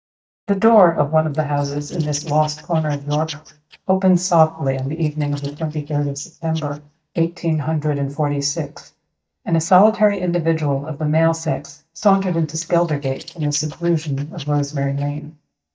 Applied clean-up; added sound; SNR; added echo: neural mask model DeepFilterNet 3.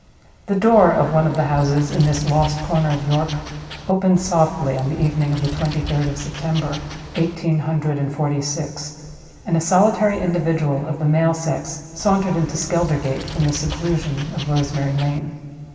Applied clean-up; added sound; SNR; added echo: none; Wild animals; 13 dB; reverberation time 2.5 s.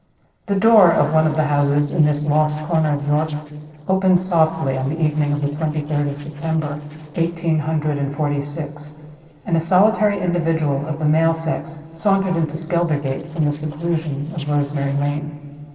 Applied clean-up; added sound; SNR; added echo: neural separator model SepFormer DNS4.